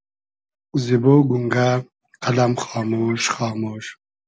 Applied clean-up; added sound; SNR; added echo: none; none; none; none.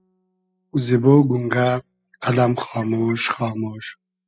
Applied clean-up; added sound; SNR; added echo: classical method spectral subtraction.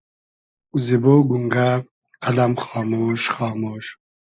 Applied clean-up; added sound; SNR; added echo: neural mask model Resemble Enhance denoiser.